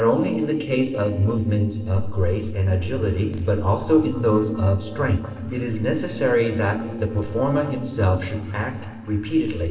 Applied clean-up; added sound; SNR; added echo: neural separator model SepFormer DNS4.